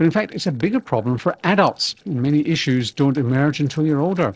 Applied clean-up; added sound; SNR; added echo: neural separator model SepFormer DNS4.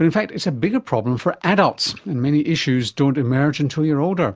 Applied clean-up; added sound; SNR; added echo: none; none; none; none.